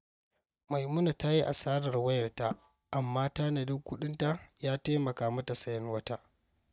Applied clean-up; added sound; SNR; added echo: neural mask model DeepFilterNet 3.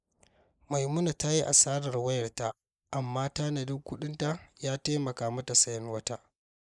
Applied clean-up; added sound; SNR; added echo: neural mask model Resemble Enhance denoiser.